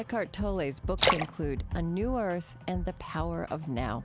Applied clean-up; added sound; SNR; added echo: none; Splash, splatter; -1 dB; none.